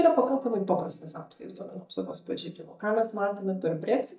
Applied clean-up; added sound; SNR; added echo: neural mask model DeepFilterNet 3.